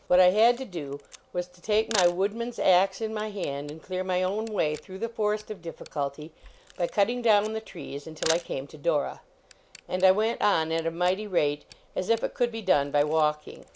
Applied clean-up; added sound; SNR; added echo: none; Camera; 18 dB; none.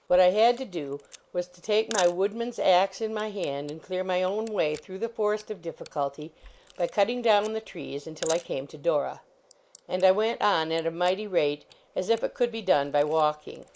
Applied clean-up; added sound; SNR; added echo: neural mask model Resemble Enhance denoiser.